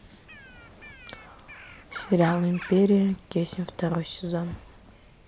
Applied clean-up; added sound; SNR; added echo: none; Bird; 17 dB; none.